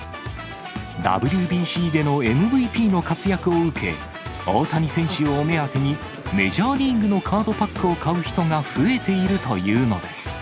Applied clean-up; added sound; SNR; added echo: none; none; none; none.